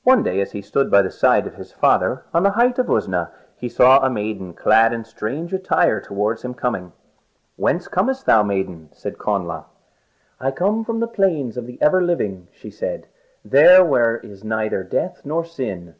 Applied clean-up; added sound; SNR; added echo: none; none; none; none.